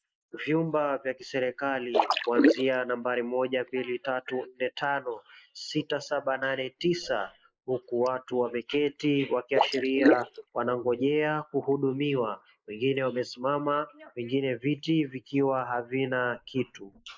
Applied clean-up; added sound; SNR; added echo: neural mask model Resemble Enhance denoiser.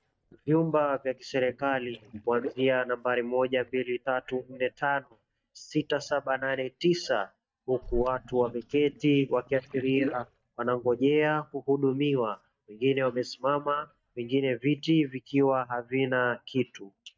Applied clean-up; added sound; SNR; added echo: neural mask model DeepFilterNet 3.